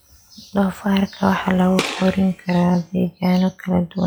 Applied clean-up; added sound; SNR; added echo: classical method log-MMSE.